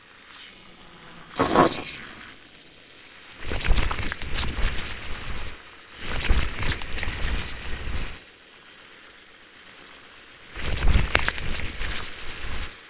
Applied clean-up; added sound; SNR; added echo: neural separator model SepFormer WHAMR!.